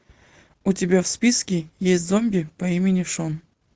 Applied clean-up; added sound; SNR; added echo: none; none; none; none.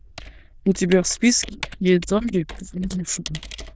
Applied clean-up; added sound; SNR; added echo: neural diffusion model UNIVERSE++.